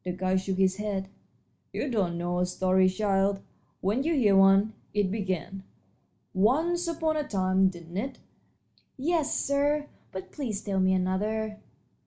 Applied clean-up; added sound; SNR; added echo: none; none; none; none.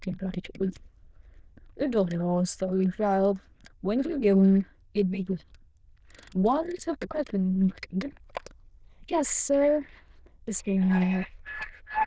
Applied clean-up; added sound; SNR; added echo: neural diffusion model UNIVERSE++.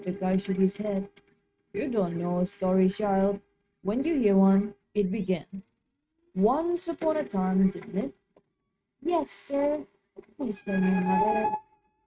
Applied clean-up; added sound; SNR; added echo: neural mask model RNNoise.